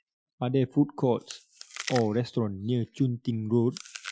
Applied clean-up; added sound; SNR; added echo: classical method Wiener filter.